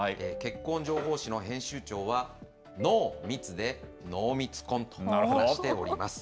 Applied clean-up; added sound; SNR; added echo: none; Marimba, xylophone; 15 dB; none.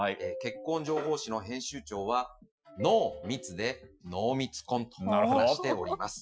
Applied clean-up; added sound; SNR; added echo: classical method Wiener filter.